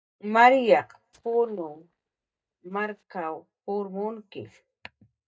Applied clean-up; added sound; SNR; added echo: neural mask model DeepFilterNet 3.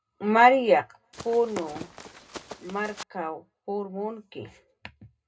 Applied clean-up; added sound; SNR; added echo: none; Run; 15 dB; reverberation time 0.2 s.